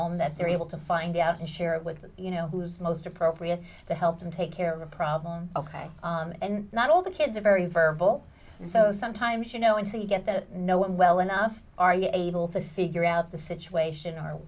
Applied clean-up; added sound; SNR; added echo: none; none; none; none.